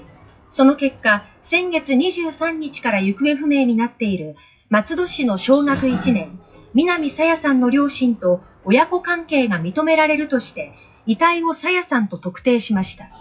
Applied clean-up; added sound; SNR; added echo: classical method WPE with log-MMSE.